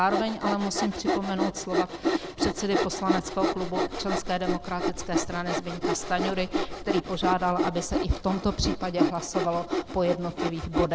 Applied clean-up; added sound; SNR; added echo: none; Sawing; 0 dB; none.